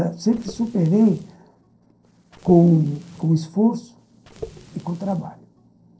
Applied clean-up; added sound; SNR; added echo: neural separator model SepFormer DNS4.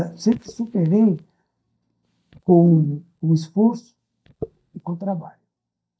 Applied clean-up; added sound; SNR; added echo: neural mask model DeepFilterNet 3.